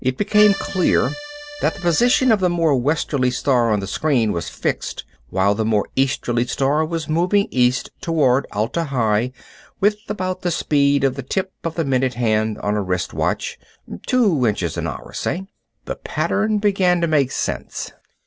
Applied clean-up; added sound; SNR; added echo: none; Accordion; 11 dB; none.